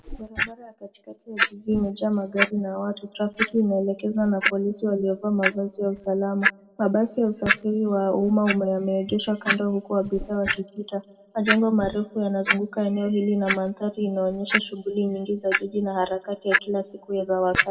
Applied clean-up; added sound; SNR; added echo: none; Clock; 5 dB; reverberation time 0.6 s.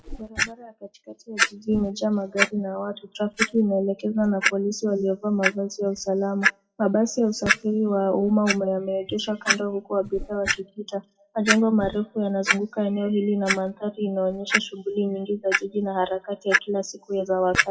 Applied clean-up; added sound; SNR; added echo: classical method WPE with log-MMSE.